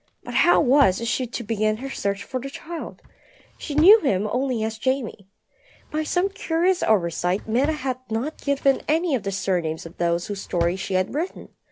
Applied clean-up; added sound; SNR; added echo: none; Drawer open or close; 18 dB; none.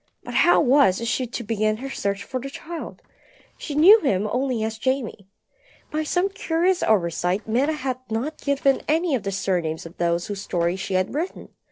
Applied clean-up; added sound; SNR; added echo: neural separator model SepFormer DNS4.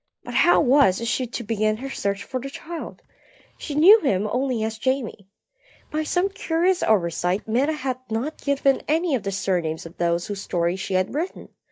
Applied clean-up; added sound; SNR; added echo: neural mask model DeepFilterNet 3.